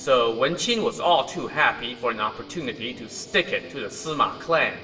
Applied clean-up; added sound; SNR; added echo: none; Guitar; 19 dB; reverberation time 0.8 s.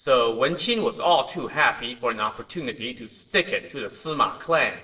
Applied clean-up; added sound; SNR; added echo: neural separator model SepFormer DNS4.